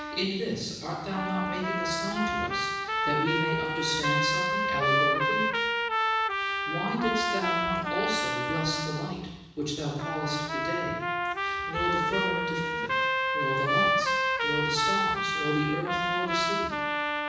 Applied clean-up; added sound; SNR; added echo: none; Trumpet; -4 dB; reverberation time 1.1 s.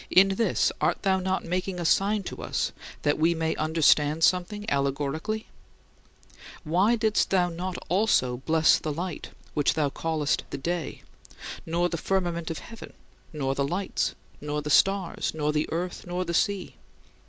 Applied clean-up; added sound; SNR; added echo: none; none; none; none.